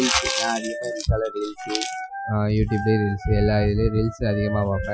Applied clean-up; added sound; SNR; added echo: classical method Wiener filter.